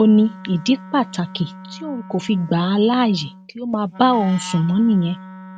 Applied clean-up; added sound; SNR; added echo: none; Wind instrument, woodwind instrument; 18 dB; none.